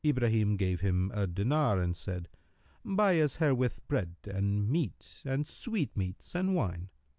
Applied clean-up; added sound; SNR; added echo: none; none; none; none.